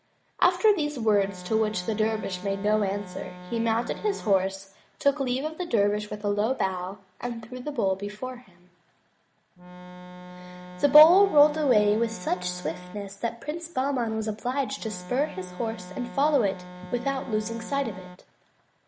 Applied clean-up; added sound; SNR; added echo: none; Organ; 14 dB; none.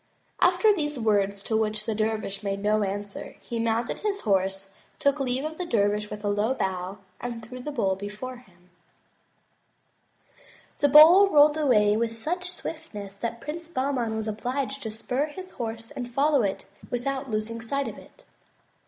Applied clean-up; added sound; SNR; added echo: none; none; none; none.